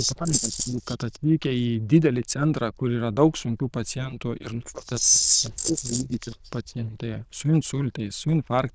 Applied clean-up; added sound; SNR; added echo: neural diffusion model UNIVERSE++.